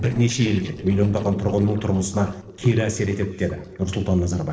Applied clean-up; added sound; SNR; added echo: neural separator model SepFormer DNS4.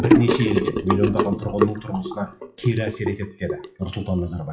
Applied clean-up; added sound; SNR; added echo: classical method WPE with log-MMSE.